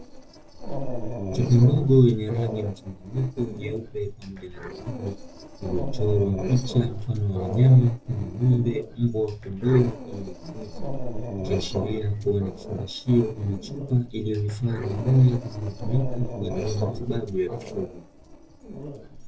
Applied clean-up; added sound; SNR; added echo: neural separator model SepFormer DNS4.